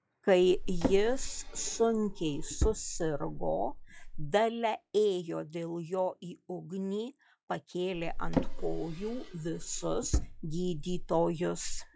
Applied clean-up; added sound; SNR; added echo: classical method log-MMSE.